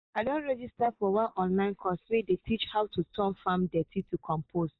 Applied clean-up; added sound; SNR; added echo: neural mask model Resemble Enhance denoiser.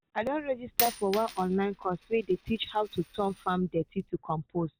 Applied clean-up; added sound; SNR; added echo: none; Coin (dropping); 9 dB; none.